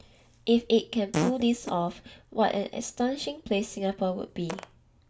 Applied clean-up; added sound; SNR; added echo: none; Fart; 10 dB; reverberation time 0.3 s.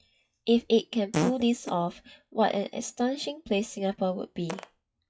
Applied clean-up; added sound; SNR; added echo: classical method WPE with log-MMSE.